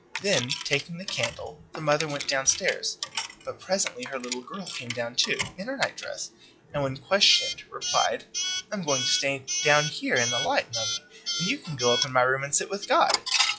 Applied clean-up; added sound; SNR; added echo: classical method log-MMSE.